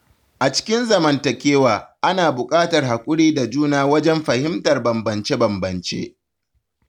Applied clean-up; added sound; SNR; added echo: none; none; none; none.